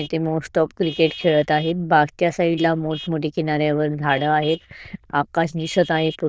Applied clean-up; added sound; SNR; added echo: neural diffusion model UNIVERSE++.